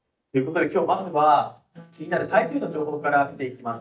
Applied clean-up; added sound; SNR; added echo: neural mask model DeepFilterNet 3.